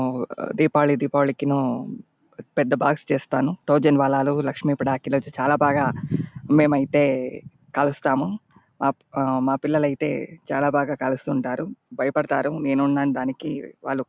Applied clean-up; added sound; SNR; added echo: none; none; none; none.